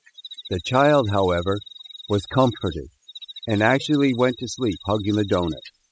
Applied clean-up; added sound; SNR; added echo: classical method spectral subtraction.